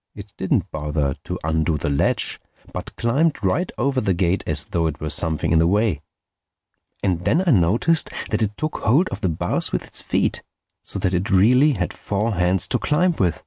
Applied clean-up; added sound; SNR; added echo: none; none; none; none.